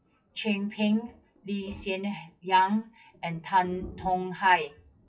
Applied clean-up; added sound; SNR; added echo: classical method WPE with log-MMSE.